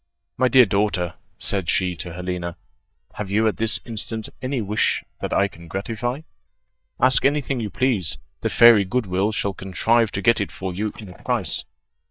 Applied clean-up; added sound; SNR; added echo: neural mask model DeepFilterNet 3.